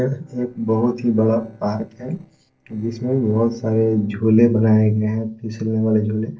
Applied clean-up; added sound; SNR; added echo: neural separator model SepFormer DNS4.